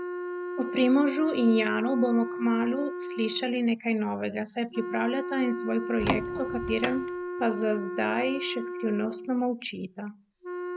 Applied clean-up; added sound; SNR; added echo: none; Wind instrument, woodwind instrument + Door; 7 dB; none.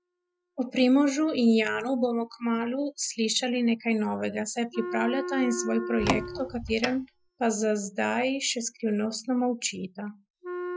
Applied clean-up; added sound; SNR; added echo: classical method Wiener filter.